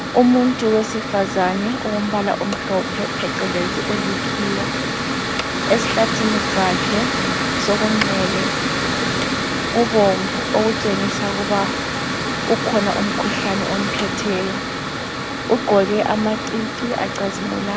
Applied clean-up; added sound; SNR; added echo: none; Mechanical fan; 1 dB; none.